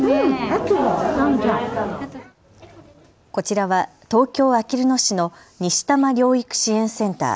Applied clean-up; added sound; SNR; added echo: none; none; none; none.